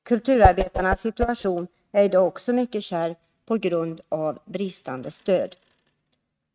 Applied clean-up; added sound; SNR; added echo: neural mask model RNNoise.